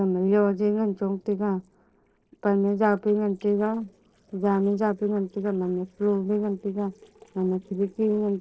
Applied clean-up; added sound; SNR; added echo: neural separator model SepFormer DNS4.